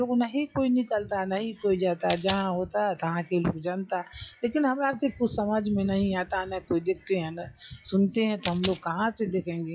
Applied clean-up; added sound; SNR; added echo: classical method log-MMSE.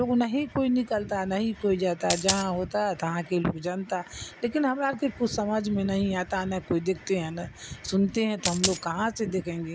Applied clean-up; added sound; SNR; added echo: none; Coin (dropping); 2 dB; none.